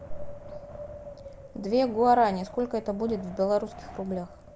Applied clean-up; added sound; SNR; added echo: none; Wind; 15 dB; none.